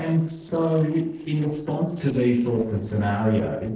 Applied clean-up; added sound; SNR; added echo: neural separator model SepFormer DNS4.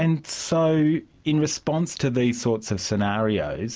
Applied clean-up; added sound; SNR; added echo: none; none; none; none.